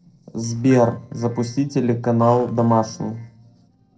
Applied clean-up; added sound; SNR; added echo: neural separator model SepFormer DNS4.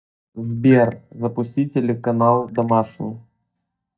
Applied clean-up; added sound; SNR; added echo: neural mask model DeepFilterNet 3.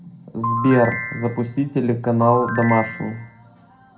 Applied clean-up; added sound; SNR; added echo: none; Ringtone / Chime; 6 dB; reverberation time 0.2 s.